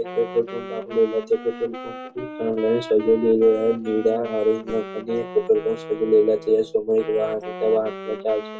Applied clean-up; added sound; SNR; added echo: none; Wind instrument, woodwind instrument; 13 dB; reverberation time 0.1 s.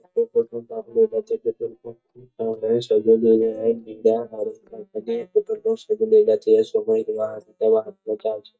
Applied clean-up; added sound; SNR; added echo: neural mask model DeepFilterNet 3.